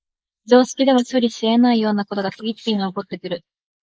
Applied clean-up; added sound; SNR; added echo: neural mask model Resemble Enhance denoiser.